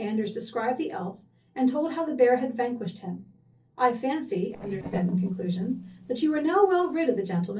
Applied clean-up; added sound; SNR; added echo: neural separator model SepFormer DNS4.